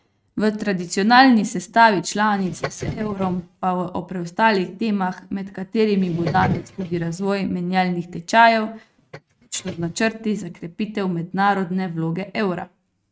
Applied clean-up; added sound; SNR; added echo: neural mask model RNNoise.